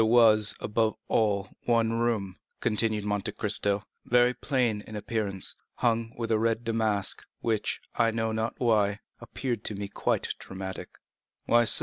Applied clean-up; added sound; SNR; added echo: none; none; none; none.